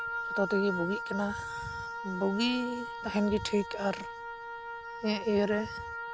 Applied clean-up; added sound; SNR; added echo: none; Wind instrument, woodwind instrument; 6 dB; none.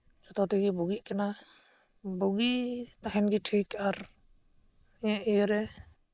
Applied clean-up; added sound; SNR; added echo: neural mask model Resemble Enhance denoiser.